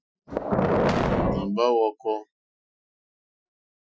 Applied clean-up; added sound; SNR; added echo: classical method Wiener filter.